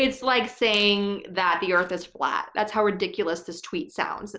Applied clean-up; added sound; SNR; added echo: neural separator model SepFormer DNS4.